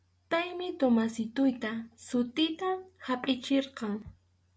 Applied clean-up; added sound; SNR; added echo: none; none; none; none.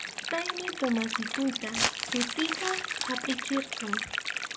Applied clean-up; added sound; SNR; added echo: none; Stream + Crumpling, crinkling; 0 dB; none.